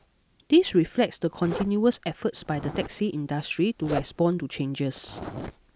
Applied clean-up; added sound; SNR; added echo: none; Zipper (clothing); 14 dB; none.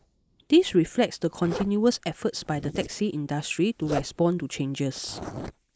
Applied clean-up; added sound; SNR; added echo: neural mask model Resemble Enhance denoiser.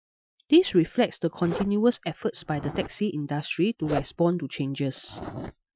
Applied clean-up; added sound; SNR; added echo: classical method Wiener filter.